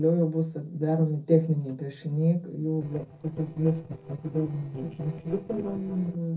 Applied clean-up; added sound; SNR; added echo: neural separator model SepFormer DNS4.